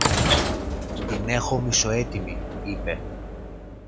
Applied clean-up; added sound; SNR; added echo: none; Sliding door / Train; -2 dB; none.